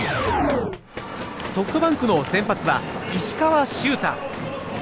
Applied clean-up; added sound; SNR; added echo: none; Run; 17 dB; none.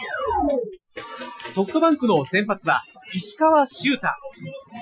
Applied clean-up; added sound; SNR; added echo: classical method Wiener filter.